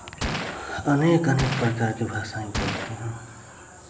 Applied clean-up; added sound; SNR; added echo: none; Gunshot, gunfire; 7 dB; none.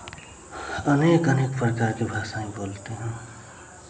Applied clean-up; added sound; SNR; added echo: none; none; none; none.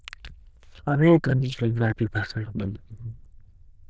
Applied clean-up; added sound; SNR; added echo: neural diffusion model UNIVERSE++.